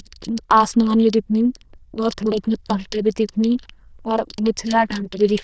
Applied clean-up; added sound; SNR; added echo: neural diffusion model UNIVERSE++.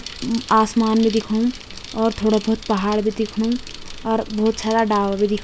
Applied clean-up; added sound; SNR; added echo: none; Bicycle; 18 dB; none.